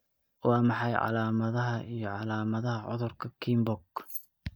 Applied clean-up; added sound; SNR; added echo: neural mask model DeepFilterNet 3.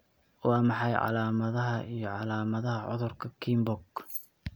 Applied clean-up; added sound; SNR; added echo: none; Keys jangling; 12 dB; none.